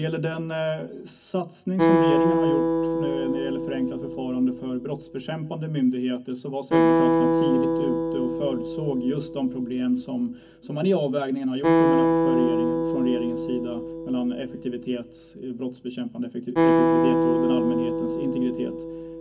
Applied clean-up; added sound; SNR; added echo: none; Acoustic guitar; -3 dB; reverberation time 0.3 s.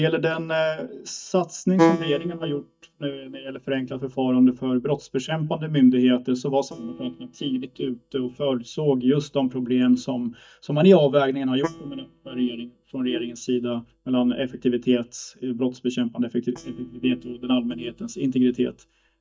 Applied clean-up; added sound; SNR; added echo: neural mask model DeepFilterNet 3.